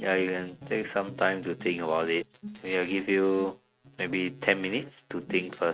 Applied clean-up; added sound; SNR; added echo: neural mask model RNNoise.